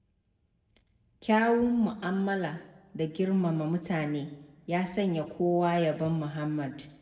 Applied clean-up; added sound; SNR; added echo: none; none; none; reverberation time 0.8 s.